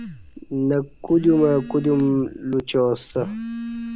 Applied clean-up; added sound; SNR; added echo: none; Telephone; 13 dB; none.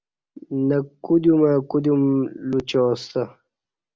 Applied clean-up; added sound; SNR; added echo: none; none; none; none.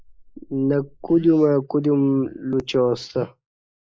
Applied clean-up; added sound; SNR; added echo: neural mask model Resemble Enhance denoiser.